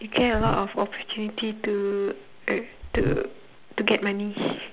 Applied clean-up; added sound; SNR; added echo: none; Buzz; 2 dB; none.